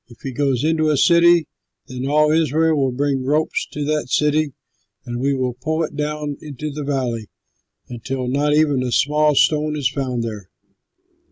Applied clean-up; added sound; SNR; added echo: none; none; none; none.